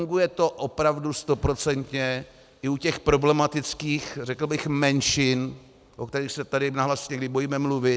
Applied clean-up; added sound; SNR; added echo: none; none; none; none.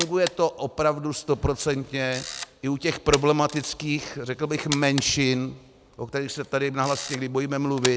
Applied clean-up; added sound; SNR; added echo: none; Camera; 12 dB; none.